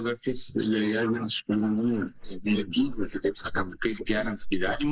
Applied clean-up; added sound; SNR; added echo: neural mask model Resemble Enhance denoiser.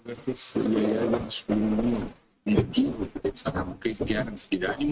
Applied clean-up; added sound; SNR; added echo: neural mask model RNNoise.